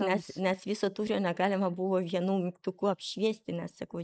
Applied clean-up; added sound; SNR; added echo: neural mask model Resemble Enhance denoiser.